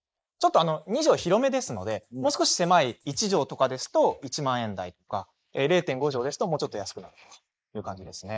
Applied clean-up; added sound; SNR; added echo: neural mask model Resemble Enhance denoiser.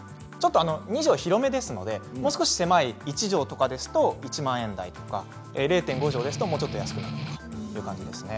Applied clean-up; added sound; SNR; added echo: none; Strum; 6 dB; none.